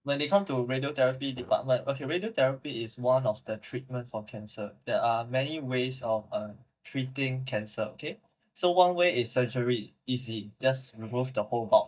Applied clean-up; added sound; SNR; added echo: neural mask model DeepFilterNet 3.